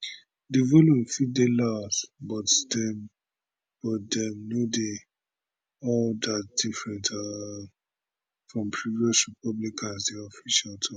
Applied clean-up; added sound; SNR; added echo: none; none; none; none.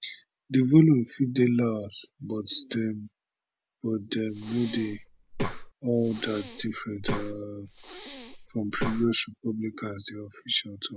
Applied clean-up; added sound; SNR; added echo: none; Breathing; 8 dB; none.